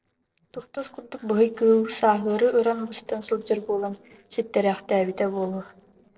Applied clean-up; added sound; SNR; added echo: neural separator model SepFormer DNS4.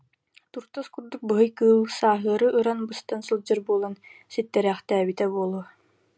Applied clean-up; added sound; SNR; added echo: none; none; none; none.